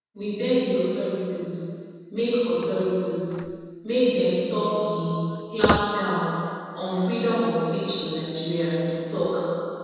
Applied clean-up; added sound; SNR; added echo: none; Squeak; 7 dB; reverberation time 2.1 s.